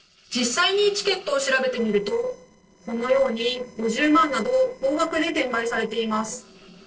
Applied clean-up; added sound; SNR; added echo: neural separator model SepFormer DNS4.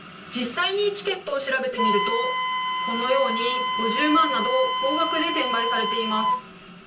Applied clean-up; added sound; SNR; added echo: none; Wind instrument, woodwind instrument; 1 dB; reverberation time 0.3 s.